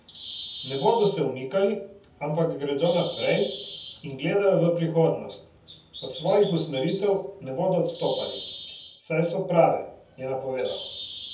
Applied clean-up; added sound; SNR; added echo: none; Bird; 14 dB; reverberation time 0.7 s.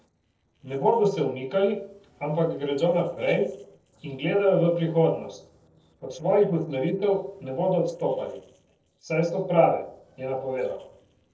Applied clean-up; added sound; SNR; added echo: neural separator model SepFormer DNS4.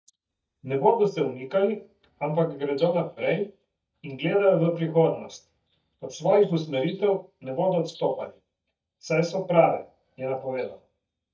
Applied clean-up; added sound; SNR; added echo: neural mask model DeepFilterNet 3.